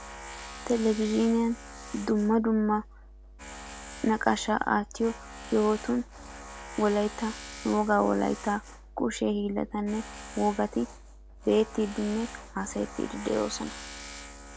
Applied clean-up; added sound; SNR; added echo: none; Tools; 14 dB; none.